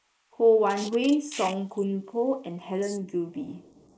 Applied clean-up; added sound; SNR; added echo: neural mask model Resemble Enhance denoiser.